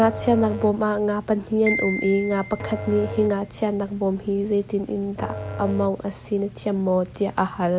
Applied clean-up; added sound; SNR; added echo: none; Musical instrument + Marimba, xylophone; 11 dB; none.